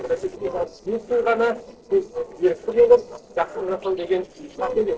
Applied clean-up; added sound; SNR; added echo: neural separator model SepFormer DNS4.